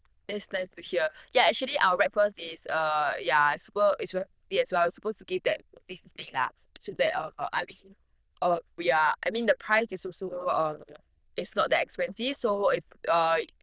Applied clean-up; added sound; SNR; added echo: neural diffusion model UNIVERSE++.